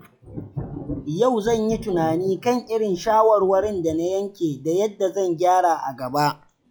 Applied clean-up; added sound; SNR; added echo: classical method log-MMSE.